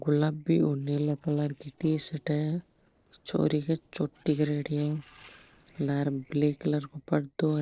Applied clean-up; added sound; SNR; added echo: neural separator model SepFormer DNS4.